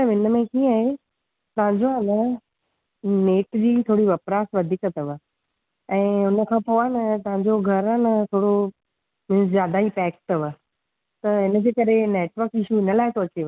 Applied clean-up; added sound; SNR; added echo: none; none; none; none.